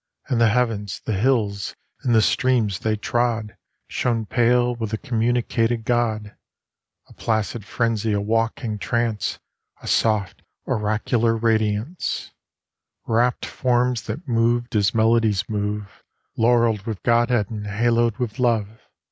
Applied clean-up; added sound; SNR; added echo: none; none; none; none.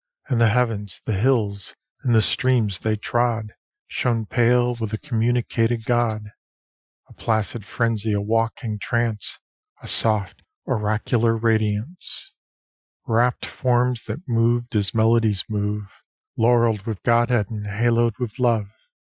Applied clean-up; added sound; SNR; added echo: classical method Wiener filter.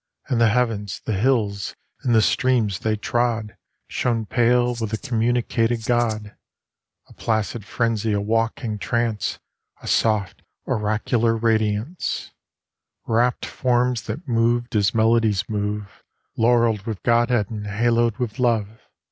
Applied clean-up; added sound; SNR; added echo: none; Rattle (instrument); 18 dB; none.